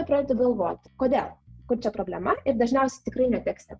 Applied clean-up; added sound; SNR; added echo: neural mask model RNNoise.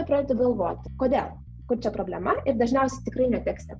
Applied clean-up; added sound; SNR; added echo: none; Bass guitar; 14 dB; none.